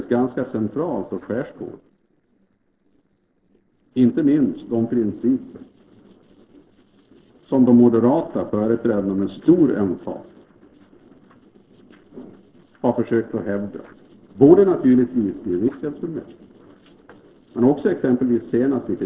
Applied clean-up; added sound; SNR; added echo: neural separator model SepFormer DNS4.